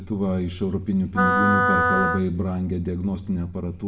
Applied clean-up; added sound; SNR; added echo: none; Wind instrument, woodwind instrument; -2 dB; reverberation time 0.8 s.